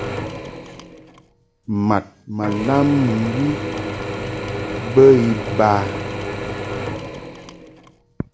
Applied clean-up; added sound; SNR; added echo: none; Drill / Mechanisms; 7 dB; none.